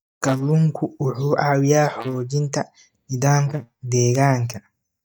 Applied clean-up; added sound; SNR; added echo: neural mask model DeepFilterNet 3.